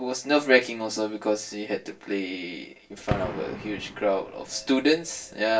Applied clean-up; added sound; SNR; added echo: none; Gunshot, gunfire; 11 dB; reverberation time 0.2 s.